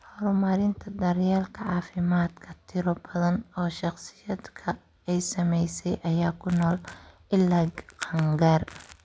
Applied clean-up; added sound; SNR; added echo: none; none; none; none.